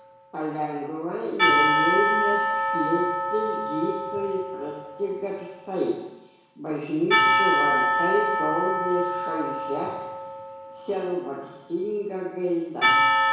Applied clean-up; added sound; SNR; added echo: none; Percussion; -3 dB; reverberation time 1.1 s.